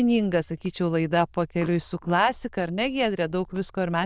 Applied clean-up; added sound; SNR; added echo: neural diffusion model UNIVERSE++.